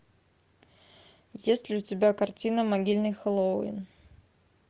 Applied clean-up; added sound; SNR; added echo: none; none; none; none.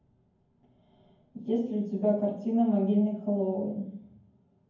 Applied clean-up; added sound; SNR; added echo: none; none; none; reverberation time 0.9 s.